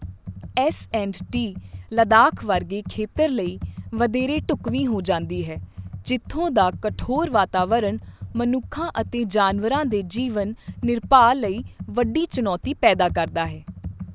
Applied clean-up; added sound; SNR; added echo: none; Computer keyboard; 13 dB; none.